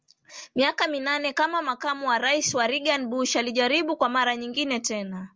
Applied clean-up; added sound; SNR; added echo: none; none; none; none.